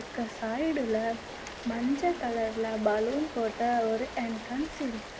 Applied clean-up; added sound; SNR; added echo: none; Rain; 11 dB; none.